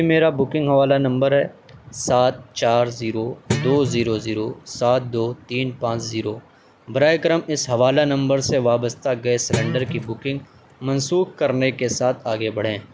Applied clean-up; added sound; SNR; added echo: none; Guitar; 7 dB; none.